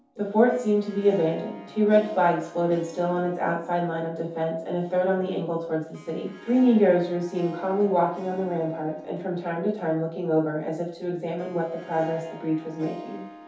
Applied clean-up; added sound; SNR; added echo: none; Harp; 19 dB; reverberation time 0.5 s.